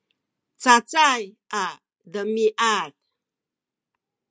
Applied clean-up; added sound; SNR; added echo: none; none; none; none.